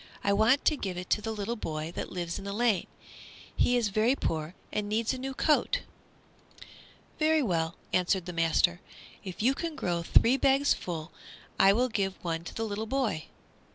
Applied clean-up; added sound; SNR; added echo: none; none; none; none.